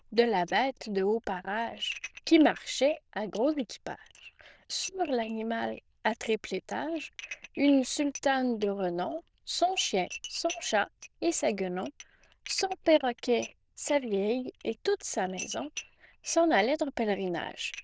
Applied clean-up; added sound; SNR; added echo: neural diffusion model UNIVERSE++.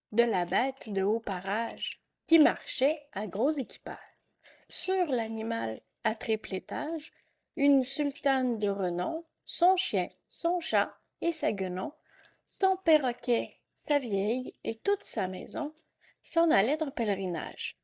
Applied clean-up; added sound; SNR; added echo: neural mask model DeepFilterNet 3.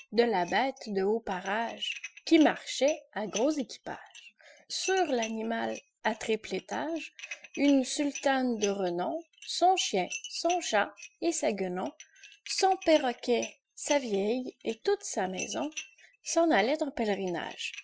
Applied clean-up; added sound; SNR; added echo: classical method Wiener filter.